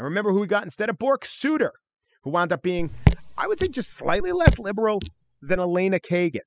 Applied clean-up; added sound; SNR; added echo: classical method spectral subtraction.